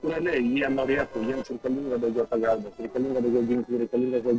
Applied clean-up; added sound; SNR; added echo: neural separator model SepFormer DNS4.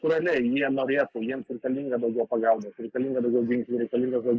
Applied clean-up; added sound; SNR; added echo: neural mask model Resemble Enhance denoiser.